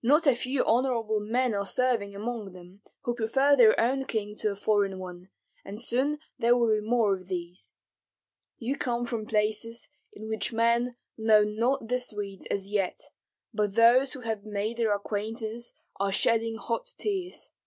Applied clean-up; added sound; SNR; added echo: none; none; none; none.